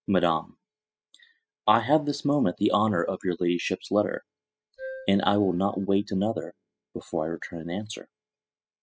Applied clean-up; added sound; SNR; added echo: classical method spectral subtraction.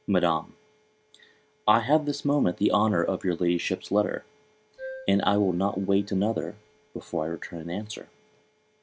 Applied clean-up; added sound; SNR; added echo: none; Keyboard (musical); 18 dB; none.